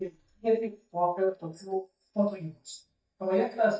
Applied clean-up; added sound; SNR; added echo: neural mask model DeepFilterNet 3.